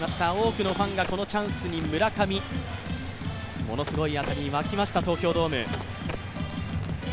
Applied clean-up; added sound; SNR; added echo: none; Telephone; 14 dB; none.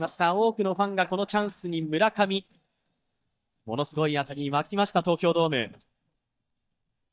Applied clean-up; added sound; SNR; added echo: neural mask model DeepFilterNet 3.